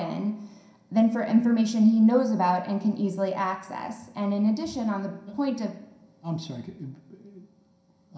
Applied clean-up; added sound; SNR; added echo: none; none; none; reverberation time 0.5 s.